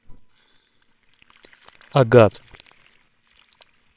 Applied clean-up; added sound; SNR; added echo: neural separator model SepFormer WHAMR!.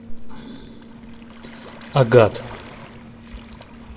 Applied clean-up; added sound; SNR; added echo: none; Waves, surf; 17 dB; reverberation time 0.5 s.